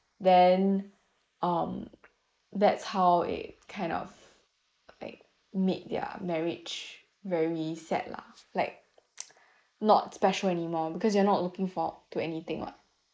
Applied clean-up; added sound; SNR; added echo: neural mask model Resemble Enhance denoiser.